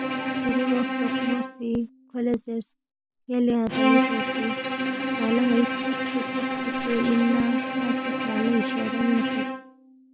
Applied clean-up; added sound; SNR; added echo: none; Bowed string instrument; 1 dB; none.